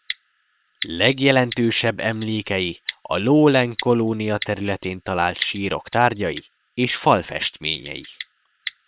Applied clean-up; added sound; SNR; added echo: neural separator model SepFormer WHAM!.